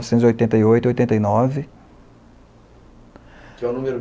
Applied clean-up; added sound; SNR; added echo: none; none; none; none.